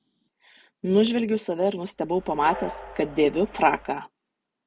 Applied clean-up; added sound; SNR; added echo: none; Train; 15 dB; none.